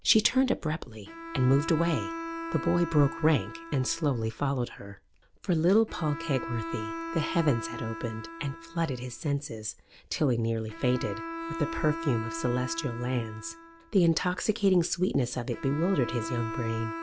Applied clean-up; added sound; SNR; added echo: none; Bowed string instrument; 11 dB; none.